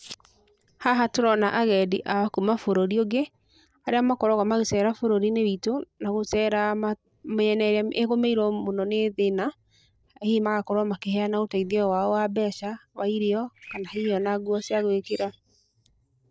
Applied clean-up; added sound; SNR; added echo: neural separator model SepFormer DNS4.